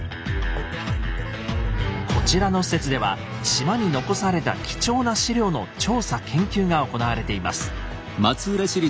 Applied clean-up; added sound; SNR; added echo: none; Wind instrument, woodwind instrument; 17 dB; none.